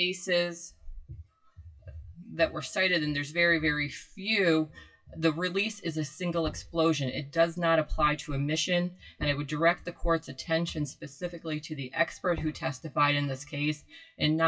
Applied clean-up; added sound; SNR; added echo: classical method WPE with log-MMSE.